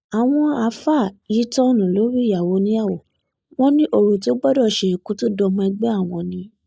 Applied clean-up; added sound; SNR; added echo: neural mask model DeepFilterNet 3.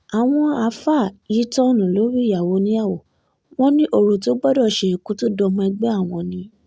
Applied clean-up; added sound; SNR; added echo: none; none; none; none.